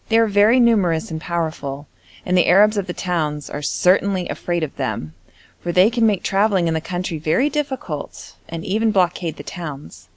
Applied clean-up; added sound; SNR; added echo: none; none; none; none.